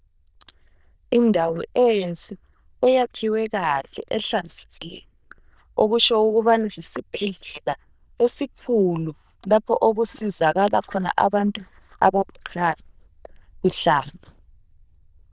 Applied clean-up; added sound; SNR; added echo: neural diffusion model UNIVERSE++.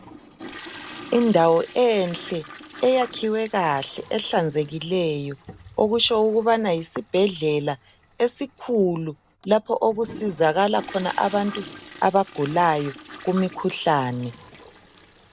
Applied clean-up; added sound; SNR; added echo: none; Toilet flush; 19 dB; none.